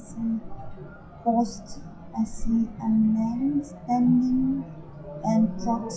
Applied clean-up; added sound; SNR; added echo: classical method WPE with log-MMSE.